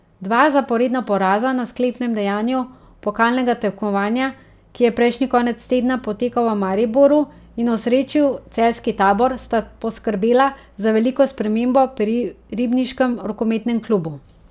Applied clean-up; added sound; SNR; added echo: none; none; none; none.